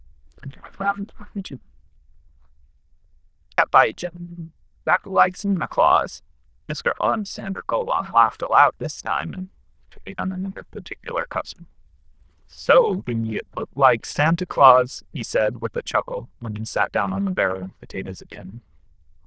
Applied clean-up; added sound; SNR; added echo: neural diffusion model UNIVERSE++.